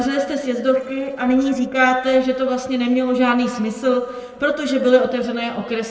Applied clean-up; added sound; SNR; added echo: neural separator model SepFormer DNS4.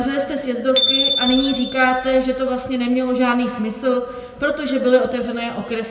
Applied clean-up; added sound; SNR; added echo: none; Bicycle bell; 3 dB; reverberation time 1.6 s.